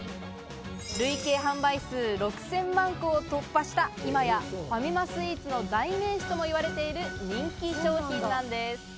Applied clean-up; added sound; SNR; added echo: none; none; none; none.